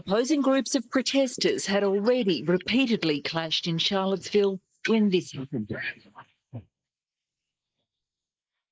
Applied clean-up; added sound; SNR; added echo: neural mask model Resemble Enhance denoiser.